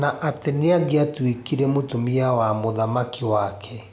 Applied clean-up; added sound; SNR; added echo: none; none; none; none.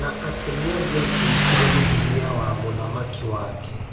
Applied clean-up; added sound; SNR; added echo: none; Motorcycle; -5 dB; reverberation time 0.6 s.